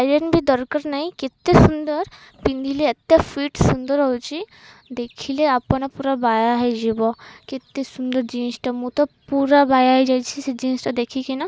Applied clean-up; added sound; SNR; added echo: none; none; none; none.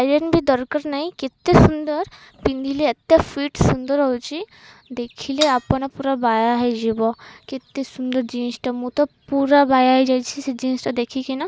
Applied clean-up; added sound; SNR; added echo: none; Cutlery, silverware / Dishes, pots, and pans; 10 dB; none.